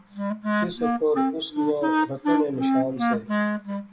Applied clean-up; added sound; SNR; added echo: none; Wind instrument, woodwind instrument; -4 dB; none.